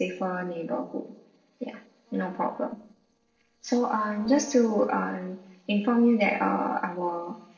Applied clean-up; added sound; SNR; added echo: neural separator model SepFormer DNS4.